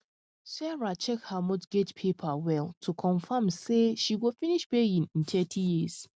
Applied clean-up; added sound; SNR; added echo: none; none; none; none.